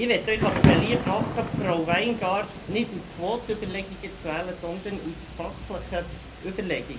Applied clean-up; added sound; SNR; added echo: none; Thunder / Rain; 1 dB; reverberation time 0.3 s.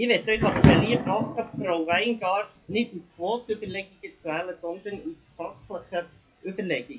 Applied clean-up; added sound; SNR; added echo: classical method WPE with log-MMSE.